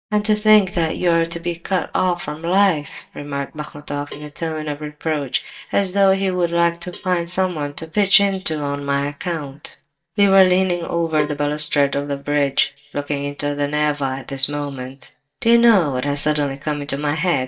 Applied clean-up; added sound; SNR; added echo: neural mask model DeepFilterNet 3.